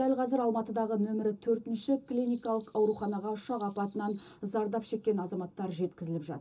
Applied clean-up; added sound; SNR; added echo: none; Bird; -1 dB; reverberation time 0.2 s.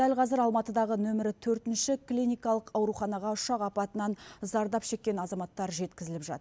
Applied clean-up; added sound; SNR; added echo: none; none; none; none.